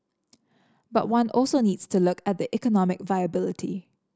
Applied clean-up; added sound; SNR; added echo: none; none; none; none.